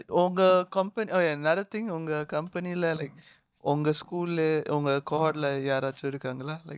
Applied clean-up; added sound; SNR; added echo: neural mask model DeepFilterNet 3.